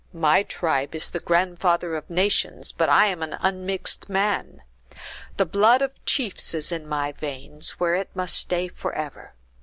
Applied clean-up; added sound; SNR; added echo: none; none; none; none.